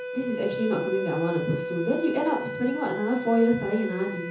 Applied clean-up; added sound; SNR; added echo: none; Wind instrument, woodwind instrument; 6 dB; reverberation time 0.6 s.